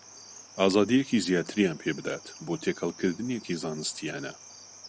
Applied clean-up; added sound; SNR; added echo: none; Cricket; 19 dB; none.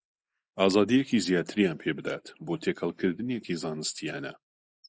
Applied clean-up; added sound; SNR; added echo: neural mask model Resemble Enhance denoiser.